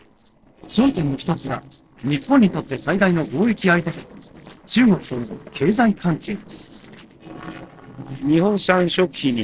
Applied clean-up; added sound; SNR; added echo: neural separator model SepFormer DNS4.